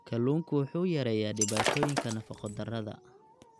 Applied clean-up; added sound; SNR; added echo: none; Shatter; 1 dB; none.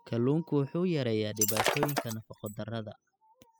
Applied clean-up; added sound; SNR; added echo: classical method spectral subtraction.